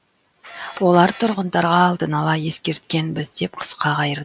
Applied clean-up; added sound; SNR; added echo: none; Camera; 18 dB; none.